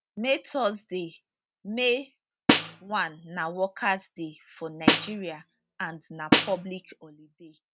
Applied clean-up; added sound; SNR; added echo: none; Snare drum; -4 dB; none.